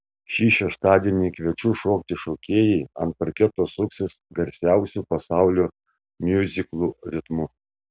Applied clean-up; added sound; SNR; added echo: none; none; none; none.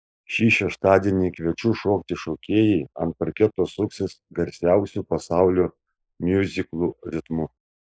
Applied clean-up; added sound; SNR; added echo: neural mask model Resemble Enhance denoiser.